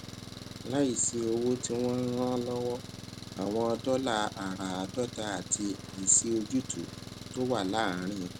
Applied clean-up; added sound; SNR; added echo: none; Engine; 11 dB; none.